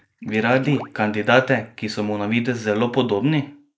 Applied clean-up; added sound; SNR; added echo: neural mask model Resemble Enhance denoiser.